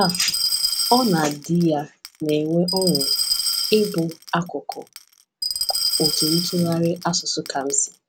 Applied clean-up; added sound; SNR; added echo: none; Glass; 3 dB; none.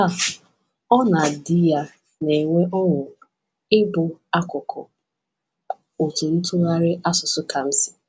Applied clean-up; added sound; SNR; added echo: none; none; none; none.